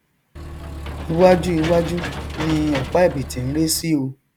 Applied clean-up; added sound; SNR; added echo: none; Engine / Mechanisms; 9 dB; none.